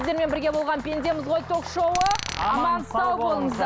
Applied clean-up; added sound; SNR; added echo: none; Glass; 11 dB; none.